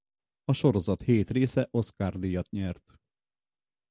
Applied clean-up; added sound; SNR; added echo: none; none; none; none.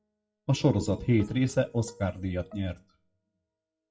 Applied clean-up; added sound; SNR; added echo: classical method WPE with log-MMSE.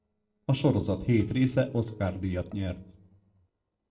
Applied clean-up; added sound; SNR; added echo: neural separator model SepFormer DNS4.